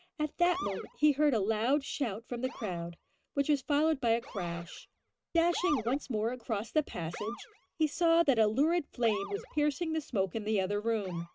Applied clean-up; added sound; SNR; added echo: neural mask model RNNoise.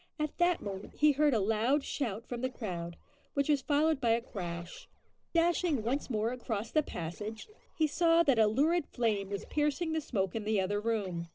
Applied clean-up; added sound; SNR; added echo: neural separator model SepFormer DNS4.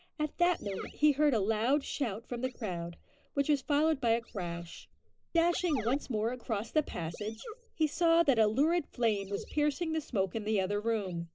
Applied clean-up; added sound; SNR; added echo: neural mask model Resemble Enhance denoiser.